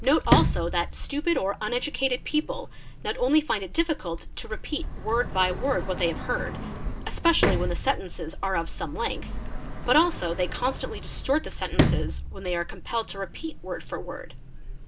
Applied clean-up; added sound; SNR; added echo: none; Sliding door; 2 dB; none.